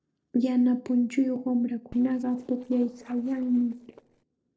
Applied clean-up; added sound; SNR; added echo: neural separator model SepFormer DNS4.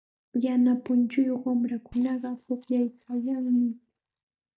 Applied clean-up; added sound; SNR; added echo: neural mask model DeepFilterNet 3.